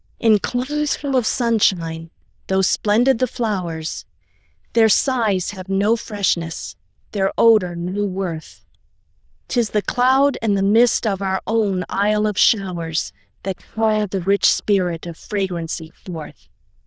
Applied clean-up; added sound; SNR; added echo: neural diffusion model UNIVERSE++.